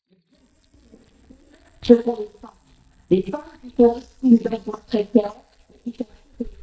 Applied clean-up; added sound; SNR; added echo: neural mask model DeepFilterNet 3.